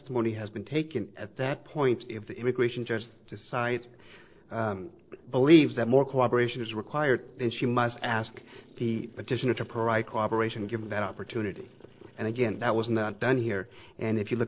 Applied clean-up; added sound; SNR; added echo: neural separator model SepFormer DNS4.